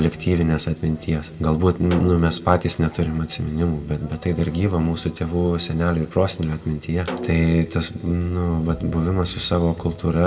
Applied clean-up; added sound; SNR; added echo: none; Snare drum; 15 dB; reverberation time 0.8 s.